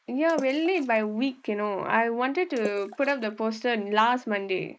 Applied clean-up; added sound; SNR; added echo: neural mask model Resemble Enhance denoiser.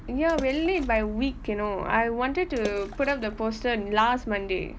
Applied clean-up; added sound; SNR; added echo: none; Water / Splash, splatter; 16 dB; none.